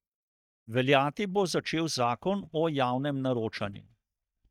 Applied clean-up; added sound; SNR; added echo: neural mask model DeepFilterNet 3.